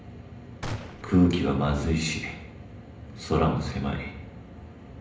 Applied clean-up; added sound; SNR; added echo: none; Gunshot, gunfire; 12 dB; reverberation time 0.8 s.